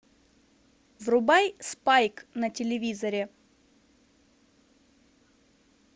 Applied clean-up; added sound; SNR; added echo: none; none; none; none.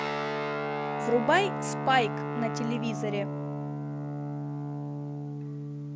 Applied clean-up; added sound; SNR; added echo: none; Guitar; 1 dB; none.